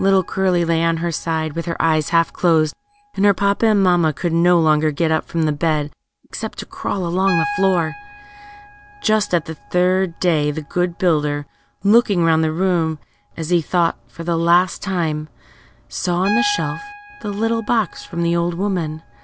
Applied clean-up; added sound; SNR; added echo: none; Piano; 16 dB; none.